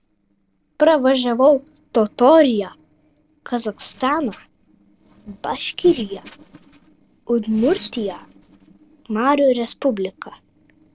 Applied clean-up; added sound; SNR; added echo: neural separator model SepFormer DNS4.